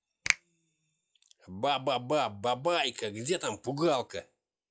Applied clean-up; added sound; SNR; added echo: classical method log-MMSE.